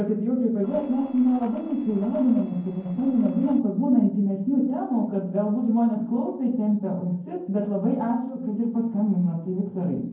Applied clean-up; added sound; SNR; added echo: neural separator model SepFormer DNS4.